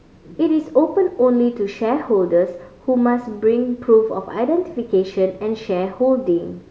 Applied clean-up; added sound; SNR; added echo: none; none; none; none.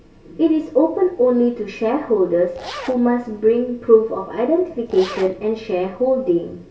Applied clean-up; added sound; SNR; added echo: none; Zipper (clothing); 16 dB; reverberation time 0.2 s.